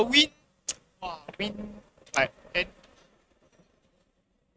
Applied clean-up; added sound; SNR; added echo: neural mask model RNNoise.